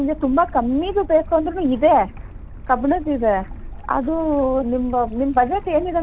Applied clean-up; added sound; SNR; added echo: none; Stream / Bird; 14 dB; none.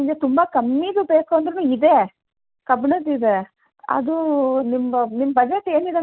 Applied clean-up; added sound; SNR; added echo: none; none; none; none.